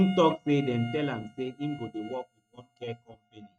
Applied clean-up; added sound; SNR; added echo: neural mask model RNNoise.